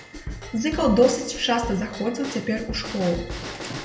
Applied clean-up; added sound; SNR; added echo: none; Bell / Drum / Drum kit; 10 dB; reverberation time 0.9 s.